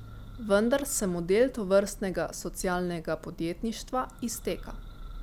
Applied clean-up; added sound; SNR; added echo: none; Church bell; 14 dB; none.